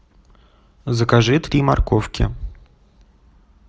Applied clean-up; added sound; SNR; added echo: none; none; none; none.